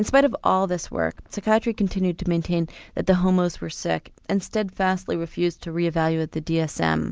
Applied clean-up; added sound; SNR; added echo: none; none; none; none.